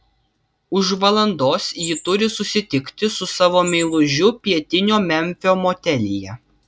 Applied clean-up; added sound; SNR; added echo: none; Chirp, tweet; 19 dB; none.